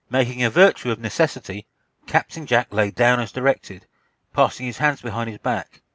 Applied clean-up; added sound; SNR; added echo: none; none; none; none.